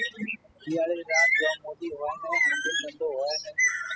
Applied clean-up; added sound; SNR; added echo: classical method spectral subtraction.